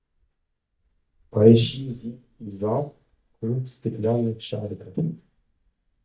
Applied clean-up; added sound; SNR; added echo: neural mask model DeepFilterNet 3.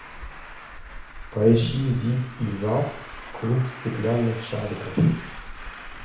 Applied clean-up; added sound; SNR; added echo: none; Traffic noise, roadway noise; 13 dB; reverberation time 0.6 s.